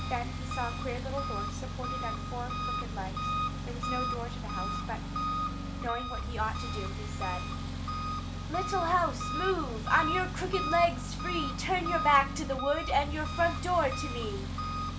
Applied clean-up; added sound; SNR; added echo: none; Engine; 1 dB; none.